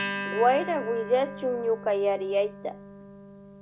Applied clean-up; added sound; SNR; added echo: none; Acoustic guitar; 10 dB; none.